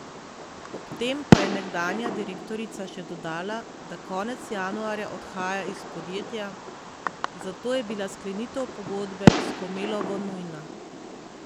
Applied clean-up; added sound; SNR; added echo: none; Fireworks; -4 dB; none.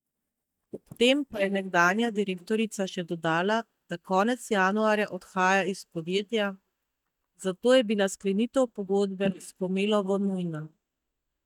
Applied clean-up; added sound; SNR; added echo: neural mask model DeepFilterNet 3.